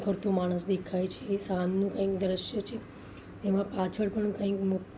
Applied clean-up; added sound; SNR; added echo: none; none; none; none.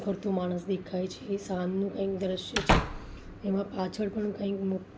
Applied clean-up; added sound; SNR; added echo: none; Slam / Wood; 0 dB; none.